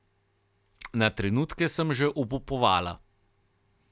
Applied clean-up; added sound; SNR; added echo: none; none; none; none.